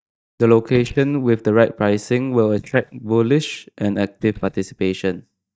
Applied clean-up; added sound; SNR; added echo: neural mask model DeepFilterNet 3.